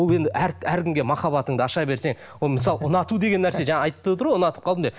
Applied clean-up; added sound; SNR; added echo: none; Tabla; 16 dB; none.